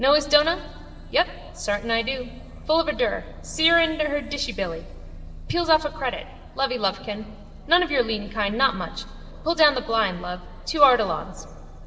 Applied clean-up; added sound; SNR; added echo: none; Aircraft; 14 dB; reverberation time 2.7 s.